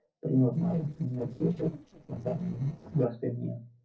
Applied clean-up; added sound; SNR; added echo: neural separator model SepFormer DNS4.